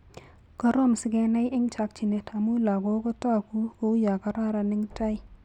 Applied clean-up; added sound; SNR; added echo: none; none; none; none.